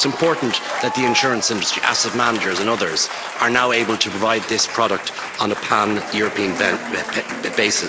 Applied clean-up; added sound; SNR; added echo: none; Applause / Crowd / Cheering; 7 dB; none.